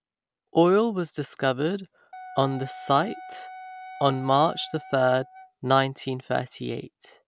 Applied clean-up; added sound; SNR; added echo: none; Wind instrument, woodwind instrument; 16 dB; none.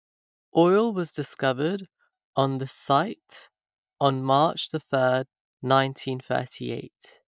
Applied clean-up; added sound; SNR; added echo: neural mask model DeepFilterNet 3.